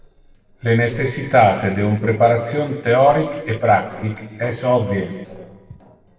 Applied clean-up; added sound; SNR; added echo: neural separator model SepFormer DNS4.